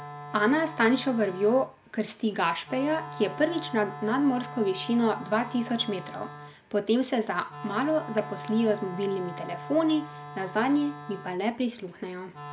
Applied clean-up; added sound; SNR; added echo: none; Wind instrument, woodwind instrument; 14 dB; none.